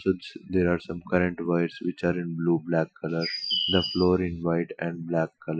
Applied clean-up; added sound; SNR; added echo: classical method Wiener filter.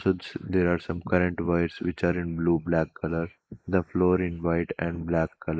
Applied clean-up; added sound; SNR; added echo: neural mask model Resemble Enhance denoiser.